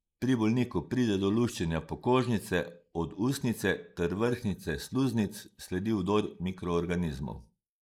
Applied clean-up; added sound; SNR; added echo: neural mask model Resemble Enhance denoiser.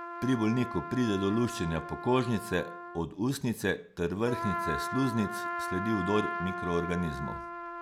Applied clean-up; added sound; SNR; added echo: none; Trumpet; 7 dB; none.